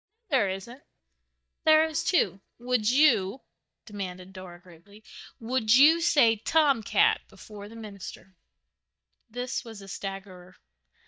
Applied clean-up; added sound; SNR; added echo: neural mask model DeepFilterNet 3.